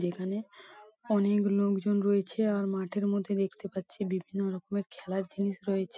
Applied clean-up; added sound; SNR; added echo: none; none; none; none.